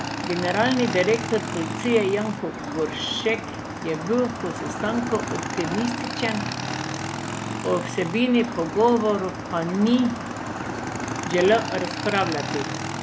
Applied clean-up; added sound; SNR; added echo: none; Motorcycle / Engine; 5 dB; none.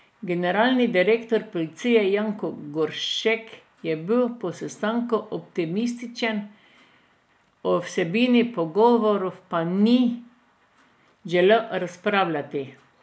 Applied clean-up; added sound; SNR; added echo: none; none; none; none.